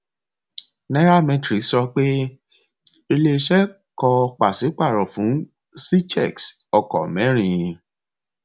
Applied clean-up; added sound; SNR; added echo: none; none; none; none.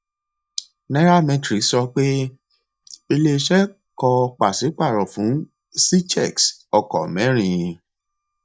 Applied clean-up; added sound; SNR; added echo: neural mask model DeepFilterNet 3.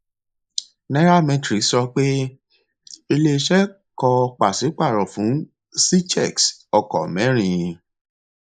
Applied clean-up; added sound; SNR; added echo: neural mask model Resemble Enhance denoiser.